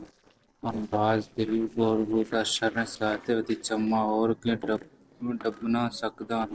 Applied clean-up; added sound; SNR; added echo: neural separator model SepFormer DNS4.